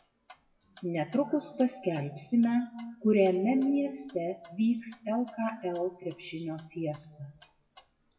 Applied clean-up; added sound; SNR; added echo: classical method WPE with log-MMSE.